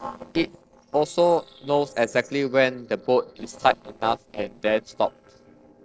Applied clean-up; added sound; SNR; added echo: neural separator model SepFormer DNS4.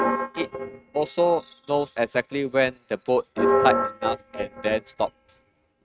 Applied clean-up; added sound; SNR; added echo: neural mask model RNNoise.